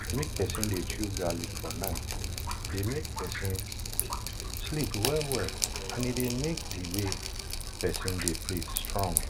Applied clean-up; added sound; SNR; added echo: none; Drip; 0 dB; none.